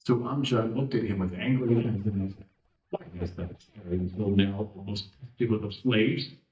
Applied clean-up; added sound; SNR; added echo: neural mask model DeepFilterNet 3.